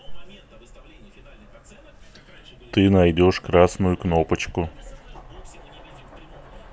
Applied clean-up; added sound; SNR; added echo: none; none; none; none.